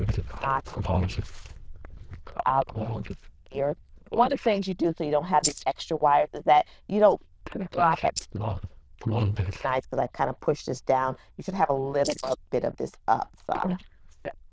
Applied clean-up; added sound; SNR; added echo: neural diffusion model UNIVERSE++.